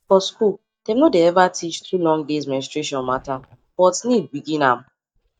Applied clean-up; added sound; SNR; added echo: neural mask model DeepFilterNet 3.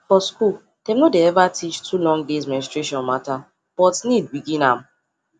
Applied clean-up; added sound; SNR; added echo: none; none; none; none.